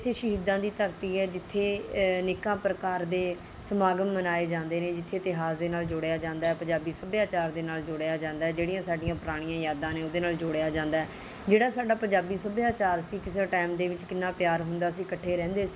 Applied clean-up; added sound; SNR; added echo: none; none; none; none.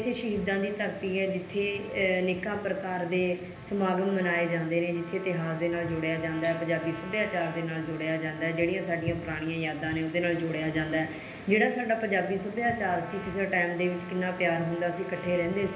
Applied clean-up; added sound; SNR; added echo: none; Trumpet; 19 dB; reverberation time 0.8 s.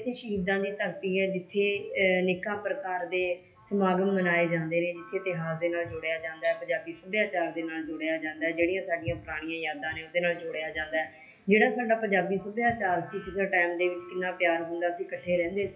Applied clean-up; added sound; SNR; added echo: classical method WPE with log-MMSE.